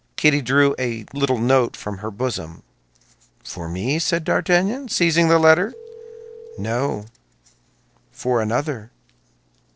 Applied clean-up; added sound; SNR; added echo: neural separator model SepFormer DNS4.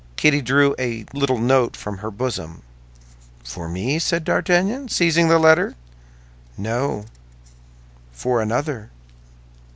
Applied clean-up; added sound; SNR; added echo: none; none; none; none.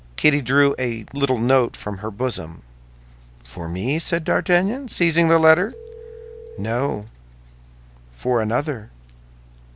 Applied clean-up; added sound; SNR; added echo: none; Telephone; 15 dB; none.